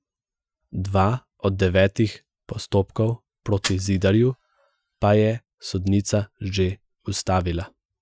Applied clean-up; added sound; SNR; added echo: classical method Wiener filter.